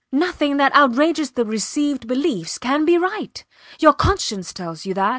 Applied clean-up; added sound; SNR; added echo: none; none; none; none.